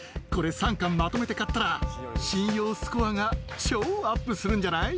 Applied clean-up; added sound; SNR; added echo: none; Bowed string instrument; 16 dB; none.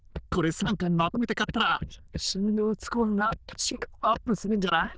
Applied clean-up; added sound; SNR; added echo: neural diffusion model UNIVERSE++.